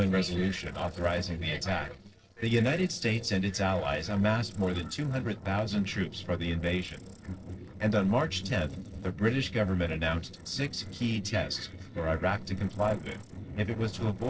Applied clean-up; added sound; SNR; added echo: neural separator model SepFormer DNS4.